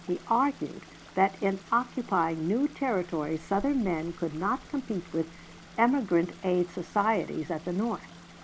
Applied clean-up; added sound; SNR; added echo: none; Wind + Stream; 19 dB; none.